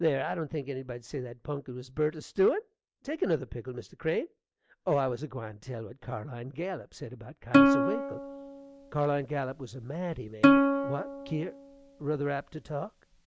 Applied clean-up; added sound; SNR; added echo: none; Plucked string instrument; -5 dB; none.